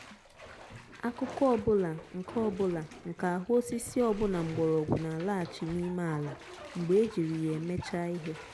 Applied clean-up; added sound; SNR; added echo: none; Bathtub (filling or washing); 16 dB; none.